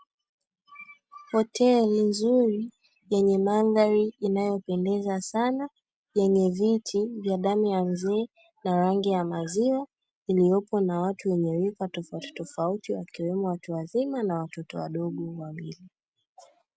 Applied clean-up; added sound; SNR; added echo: none; none; none; none.